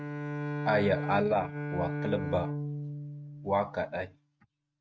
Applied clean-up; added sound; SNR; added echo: neural mask model RNNoise.